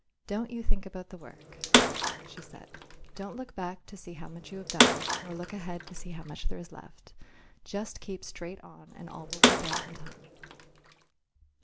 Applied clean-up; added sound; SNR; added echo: none; Bathtub (filling or washing) / Water / Splash, splatter; -3 dB; none.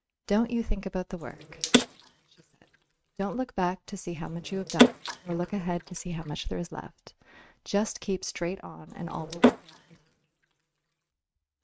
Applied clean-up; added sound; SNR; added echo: neural mask model RNNoise.